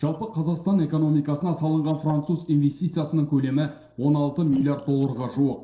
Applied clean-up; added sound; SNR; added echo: neural separator model SepFormer DNS4.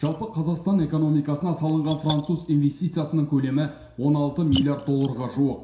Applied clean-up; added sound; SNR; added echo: none; Splash, splatter; 14 dB; reverberation time 0.7 s.